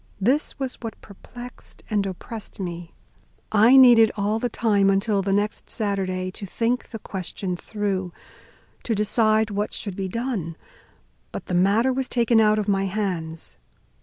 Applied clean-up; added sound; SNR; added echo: none; none; none; none.